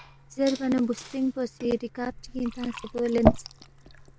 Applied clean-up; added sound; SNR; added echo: none; Fill (with liquid) / Glass; 3 dB; none.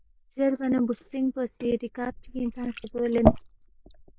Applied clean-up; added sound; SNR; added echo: neural mask model Resemble Enhance denoiser.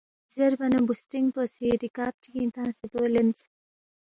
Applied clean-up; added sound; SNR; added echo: none; none; none; none.